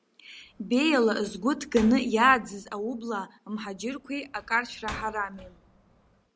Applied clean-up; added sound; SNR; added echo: none; Slam; 20 dB; none.